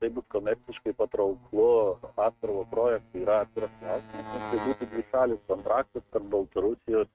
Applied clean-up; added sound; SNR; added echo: neural mask model RNNoise.